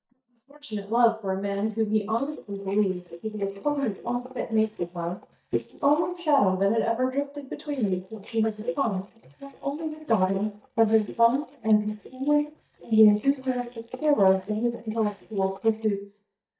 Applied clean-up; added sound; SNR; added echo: neural mask model DeepFilterNet 3.